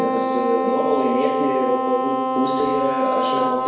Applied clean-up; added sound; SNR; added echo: none; Wind instrument, woodwind instrument; -1 dB; reverberation time 0.8 s.